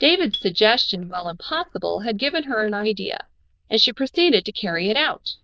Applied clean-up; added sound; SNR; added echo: neural diffusion model UNIVERSE++.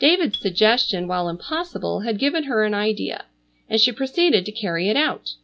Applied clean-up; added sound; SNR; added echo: none; Marimba, xylophone; 17 dB; none.